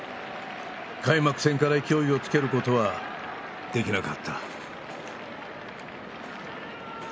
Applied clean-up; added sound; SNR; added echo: none; none; none; none.